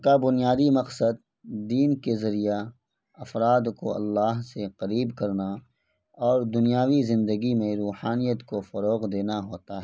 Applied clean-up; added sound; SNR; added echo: none; none; none; none.